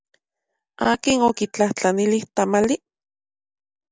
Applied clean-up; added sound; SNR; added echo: none; none; none; none.